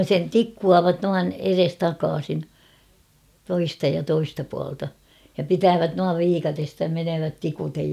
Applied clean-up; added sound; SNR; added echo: none; none; none; none.